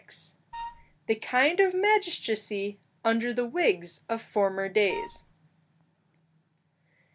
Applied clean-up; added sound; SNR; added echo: none; Wind instrument, woodwind instrument; 11 dB; none.